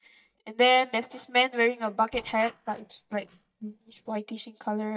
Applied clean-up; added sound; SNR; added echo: neural mask model DeepFilterNet 3.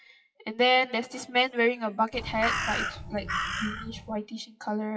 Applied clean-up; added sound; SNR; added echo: classical method WPE with log-MMSE.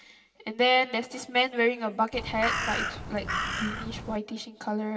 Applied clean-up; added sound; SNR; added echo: none; Crow; 3 dB; reverberation time 1.7 s.